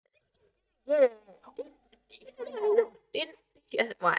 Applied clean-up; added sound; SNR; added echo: neural mask model DeepFilterNet 3.